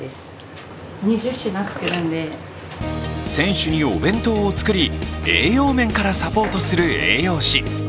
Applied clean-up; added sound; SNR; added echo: none; none; none; none.